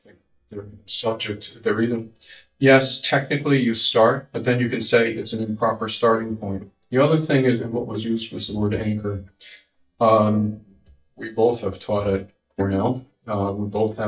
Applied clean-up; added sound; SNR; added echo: neural mask model DeepFilterNet 3.